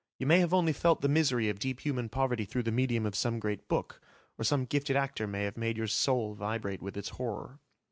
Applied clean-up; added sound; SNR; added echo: none; none; none; none.